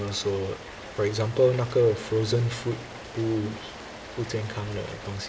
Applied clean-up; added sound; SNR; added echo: none; Rain; 14 dB; reverberation time 1.7 s.